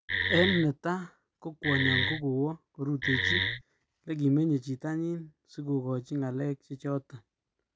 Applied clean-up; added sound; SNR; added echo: none; Wood; -3 dB; none.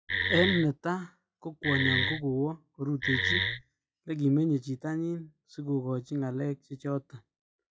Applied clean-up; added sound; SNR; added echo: classical method log-MMSE.